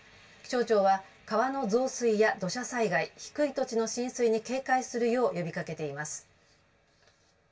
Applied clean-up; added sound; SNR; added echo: none; none; none; reverberation time 0.1 s.